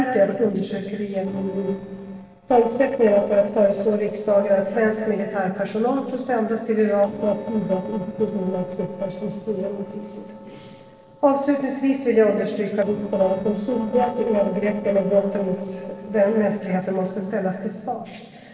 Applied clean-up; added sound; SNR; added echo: neural separator model SepFormer DNS4.